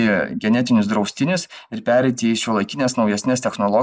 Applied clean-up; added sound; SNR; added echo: neural mask model Resemble Enhance denoiser.